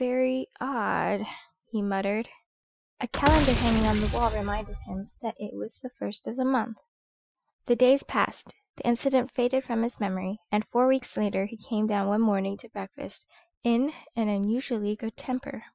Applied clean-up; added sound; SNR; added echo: classical method Wiener filter.